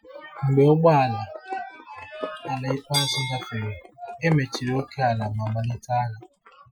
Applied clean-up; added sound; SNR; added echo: classical method Wiener filter.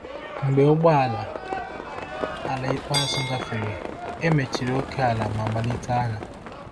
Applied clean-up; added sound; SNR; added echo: none; Livestock, farm animals, working animals; 6 dB; none.